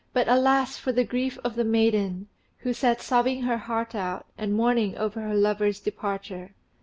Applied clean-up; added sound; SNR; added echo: none; none; none; none.